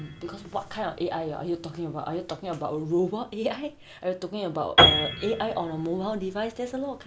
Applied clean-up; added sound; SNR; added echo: none; Piano; 0 dB; none.